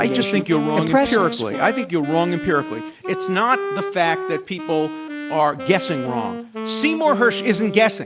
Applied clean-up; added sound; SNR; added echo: none; Wind instrument, woodwind instrument; 8 dB; none.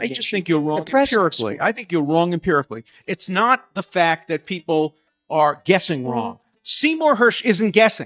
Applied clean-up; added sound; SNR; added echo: neural mask model DeepFilterNet 3.